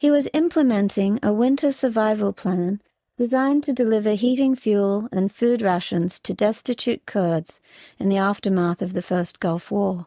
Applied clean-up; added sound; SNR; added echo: neural mask model DeepFilterNet 3.